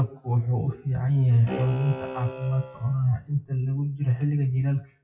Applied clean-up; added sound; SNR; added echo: classical method WPE with log-MMSE.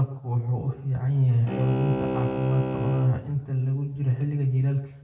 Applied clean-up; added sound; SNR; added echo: none; Bowed string instrument; 6 dB; reverberation time 0.6 s.